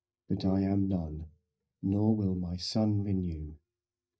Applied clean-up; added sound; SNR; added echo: neural mask model DeepFilterNet 3.